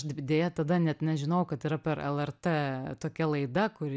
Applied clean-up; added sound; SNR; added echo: none; none; none; none.